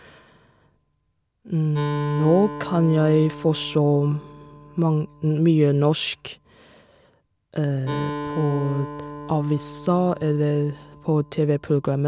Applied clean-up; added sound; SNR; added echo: none; Acoustic guitar; 13 dB; none.